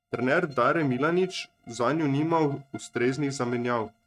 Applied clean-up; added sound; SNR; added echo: neural mask model RNNoise.